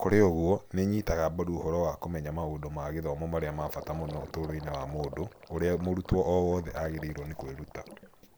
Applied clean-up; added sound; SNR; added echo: none; Gurgling; 19 dB; none.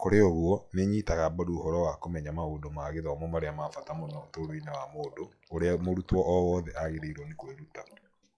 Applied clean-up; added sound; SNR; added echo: classical method log-MMSE.